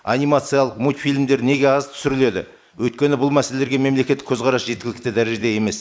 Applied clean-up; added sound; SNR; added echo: neural mask model Resemble Enhance denoiser.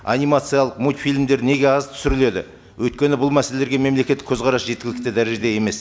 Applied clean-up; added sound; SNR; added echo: none; none; none; none.